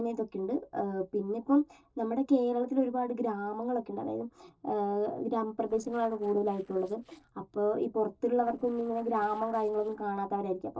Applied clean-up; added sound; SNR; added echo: neural separator model SepFormer DNS4.